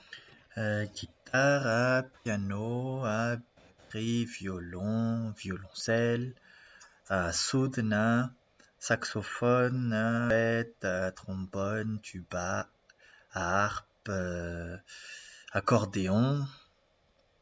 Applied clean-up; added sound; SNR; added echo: none; none; none; none.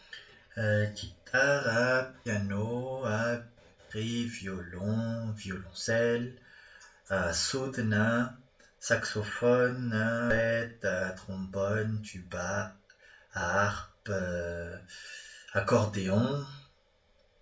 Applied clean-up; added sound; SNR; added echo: none; none; none; reverberation time 0.3 s.